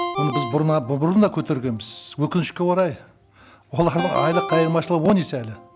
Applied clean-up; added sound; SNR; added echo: none; Ringtone; 10 dB; none.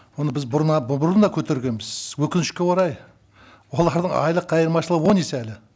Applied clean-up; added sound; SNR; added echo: none; none; none; none.